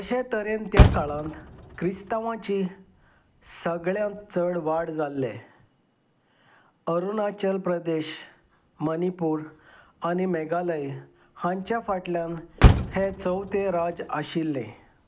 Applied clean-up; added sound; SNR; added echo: none; Motor vehicle (road); 0 dB; none.